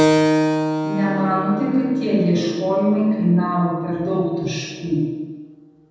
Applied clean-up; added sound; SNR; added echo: none; Keyboard (musical); 3 dB; reverberation time 1.2 s.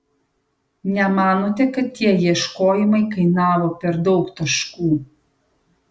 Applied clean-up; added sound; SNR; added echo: none; none; none; none.